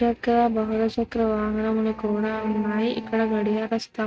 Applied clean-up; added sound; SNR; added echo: neural mask model RNNoise.